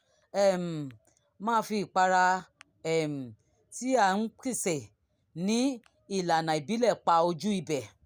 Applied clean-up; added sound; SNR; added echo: none; none; none; none.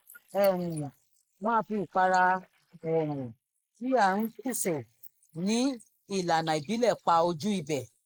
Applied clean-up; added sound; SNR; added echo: neural mask model Resemble Enhance denoiser.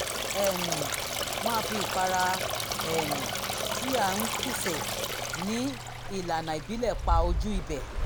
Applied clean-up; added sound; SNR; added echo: none; Stream; -1 dB; none.